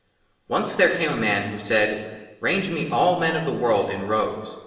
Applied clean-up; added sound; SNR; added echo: none; none; none; reverberation time 1.1 s.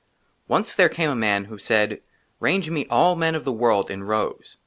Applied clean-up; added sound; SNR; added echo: none; none; none; none.